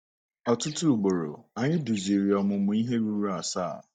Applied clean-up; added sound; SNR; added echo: neural mask model DeepFilterNet 3.